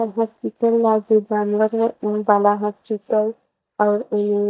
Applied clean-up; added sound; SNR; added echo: neural mask model DeepFilterNet 3.